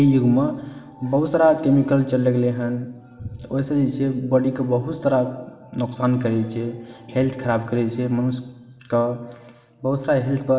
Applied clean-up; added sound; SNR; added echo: none; none; none; reverberation time 1.4 s.